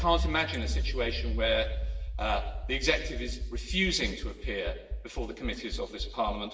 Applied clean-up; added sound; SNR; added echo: none; Accelerating, revving, vroom; 2 dB; reverberation time 1.0 s.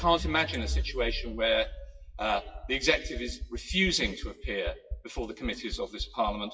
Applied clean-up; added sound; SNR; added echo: classical method WPE with log-MMSE.